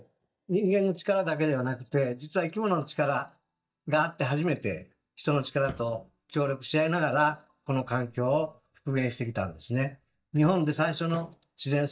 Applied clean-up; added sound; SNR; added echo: neural mask model DeepFilterNet 3.